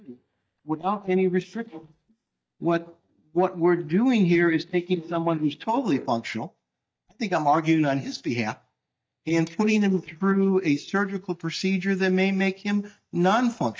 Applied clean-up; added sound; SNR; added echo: neural mask model DeepFilterNet 3.